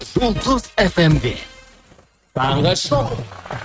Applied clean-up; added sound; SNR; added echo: neural mask model RNNoise.